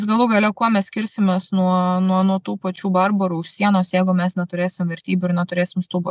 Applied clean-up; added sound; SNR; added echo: none; none; none; none.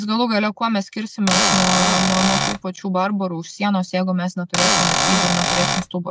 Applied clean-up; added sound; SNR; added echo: none; Cupboard open or close / Door; -3 dB; none.